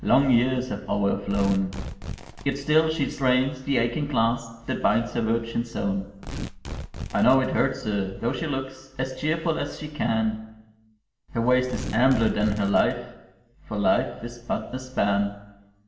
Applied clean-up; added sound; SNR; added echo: none; Tearing; 12 dB; reverberation time 0.9 s.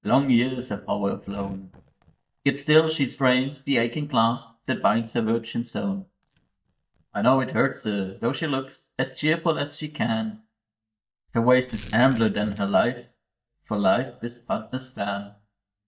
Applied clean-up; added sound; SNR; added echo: neural mask model DeepFilterNet 3.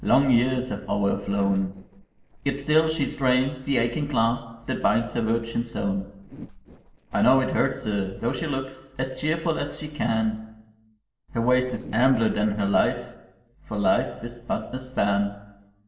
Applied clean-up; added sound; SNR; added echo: neural separator model SepFormer DNS4.